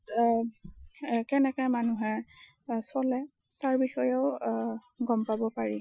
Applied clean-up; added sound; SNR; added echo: classical method Wiener filter.